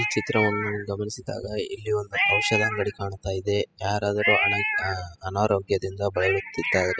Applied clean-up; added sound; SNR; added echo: classical method spectral subtraction.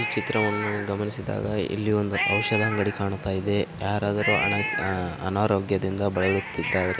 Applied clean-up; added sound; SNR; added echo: none; Cat; 6 dB; none.